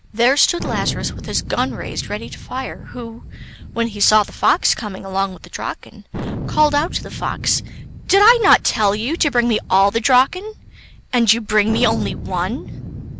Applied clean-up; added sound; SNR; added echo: none; Thunder; 11 dB; none.